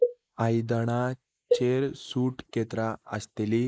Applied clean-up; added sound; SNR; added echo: neural mask model Resemble Enhance denoiser.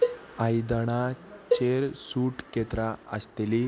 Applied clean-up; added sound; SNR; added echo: none; Cowbell; 4 dB; none.